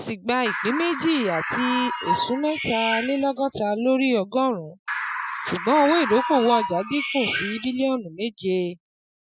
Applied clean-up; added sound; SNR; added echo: classical method Wiener filter.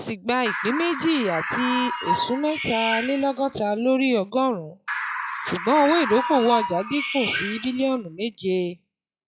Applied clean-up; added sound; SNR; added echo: classical method log-MMSE.